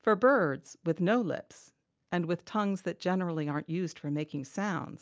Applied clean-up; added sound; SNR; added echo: none; none; none; none.